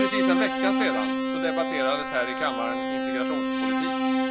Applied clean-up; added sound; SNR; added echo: none; Keyboard (musical); -5 dB; none.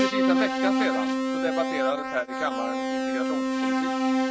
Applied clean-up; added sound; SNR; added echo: neural mask model RNNoise.